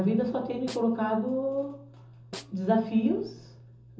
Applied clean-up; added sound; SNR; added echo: none; Snare drum; 20 dB; reverberation time 0.6 s.